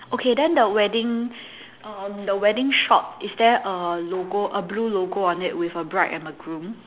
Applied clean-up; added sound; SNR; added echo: none; none; none; none.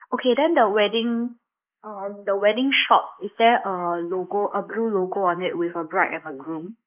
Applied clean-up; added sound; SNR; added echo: neural mask model Resemble Enhance denoiser.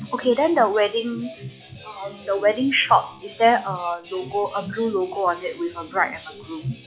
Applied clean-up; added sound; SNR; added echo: classical method log-MMSE.